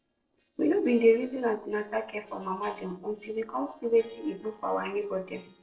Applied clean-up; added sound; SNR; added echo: neural separator model SepFormer DNS4.